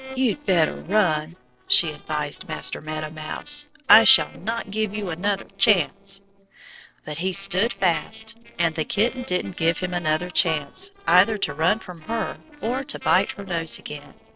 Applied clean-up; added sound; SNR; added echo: neural separator model SepFormer DNS4.